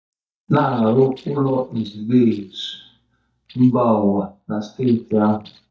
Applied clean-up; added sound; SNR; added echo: neural mask model DeepFilterNet 3.